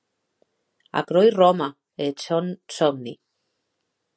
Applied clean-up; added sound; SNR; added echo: none; none; none; none.